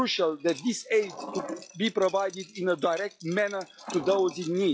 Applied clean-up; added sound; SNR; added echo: classical method log-MMSE.